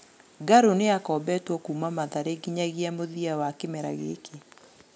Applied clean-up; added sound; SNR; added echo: none; none; none; none.